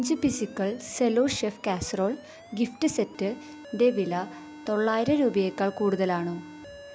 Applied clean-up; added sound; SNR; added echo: none; Alarm; 19 dB; none.